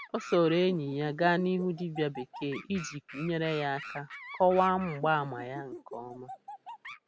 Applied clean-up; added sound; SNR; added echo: none; Animal; 15 dB; none.